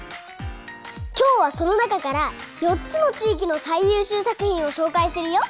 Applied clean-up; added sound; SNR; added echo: none; none; none; none.